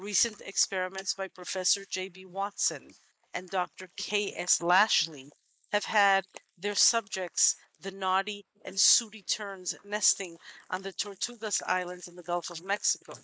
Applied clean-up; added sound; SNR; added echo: neural mask model Resemble Enhance denoiser.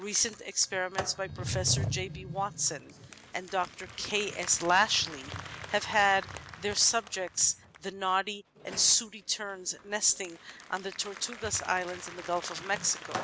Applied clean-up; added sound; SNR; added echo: none; Sliding door + Applause; 10 dB; none.